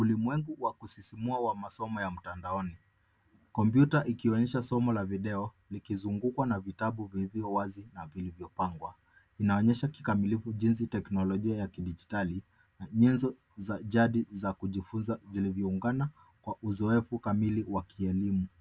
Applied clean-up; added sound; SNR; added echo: none; none; none; none.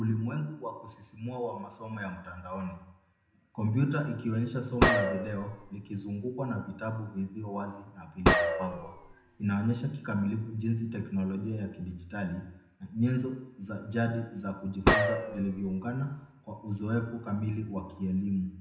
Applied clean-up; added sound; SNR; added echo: none; Gunshot, gunfire; -4 dB; reverberation time 0.8 s.